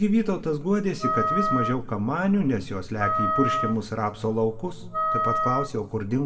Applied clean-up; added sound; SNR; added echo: none; Wind instrument, woodwind instrument; 3 dB; reverberation time 1.0 s.